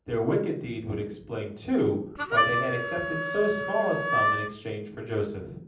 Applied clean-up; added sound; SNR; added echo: none; Harmonica; -1 dB; reverberation time 0.6 s.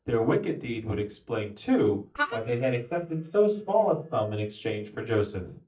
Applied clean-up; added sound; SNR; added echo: neural mask model DeepFilterNet 3.